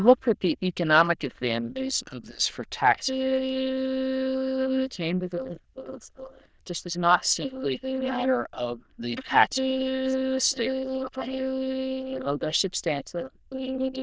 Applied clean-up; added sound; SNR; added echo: neural diffusion model UNIVERSE++.